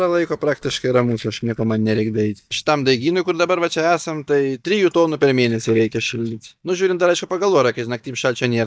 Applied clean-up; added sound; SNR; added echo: neural mask model DeepFilterNet 3.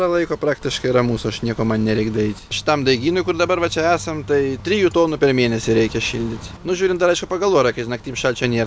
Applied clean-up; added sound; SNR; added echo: none; none; none; none.